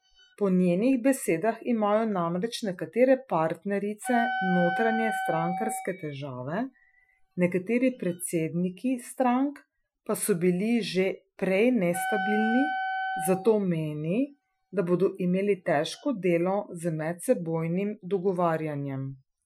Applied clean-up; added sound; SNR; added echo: classical method Wiener filter.